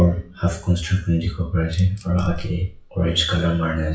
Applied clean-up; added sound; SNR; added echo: classical method WPE with log-MMSE.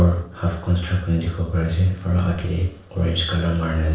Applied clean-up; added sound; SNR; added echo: neural separator model SepFormer DNS4.